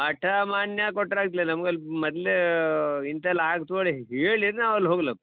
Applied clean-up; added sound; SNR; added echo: none; none; none; none.